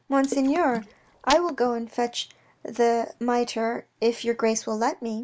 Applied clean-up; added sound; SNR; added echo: none; Water / Splash, splatter; 17 dB; none.